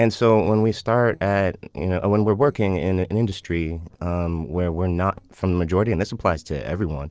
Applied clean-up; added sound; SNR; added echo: neural separator model SepFormer DNS4.